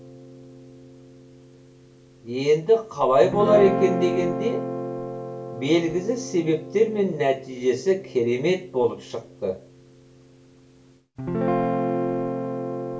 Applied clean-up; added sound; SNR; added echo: none; Guitar; 5 dB; reverberation time 0.3 s.